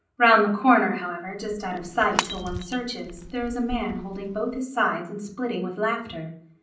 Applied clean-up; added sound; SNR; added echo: none; Shatter / Crushing; 11 dB; reverberation time 0.6 s.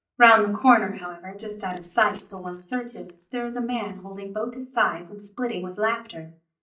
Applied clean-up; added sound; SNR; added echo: neural mask model DeepFilterNet 3.